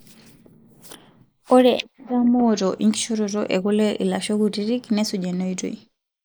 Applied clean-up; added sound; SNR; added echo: neural mask model Resemble Enhance denoiser.